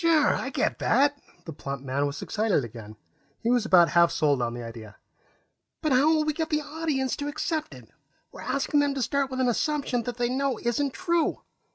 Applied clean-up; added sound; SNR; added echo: none; none; none; none.